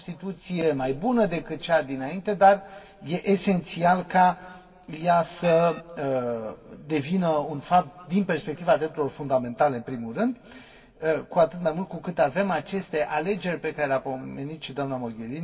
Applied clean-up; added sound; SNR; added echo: none; Gong; 12 dB; reverberation time 2.0 s.